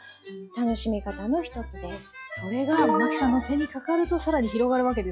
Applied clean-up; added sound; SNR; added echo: classical method log-MMSE.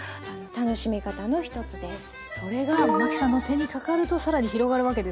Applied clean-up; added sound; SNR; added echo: none; none; none; none.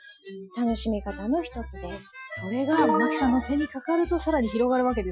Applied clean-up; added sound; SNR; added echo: classical method Wiener filter.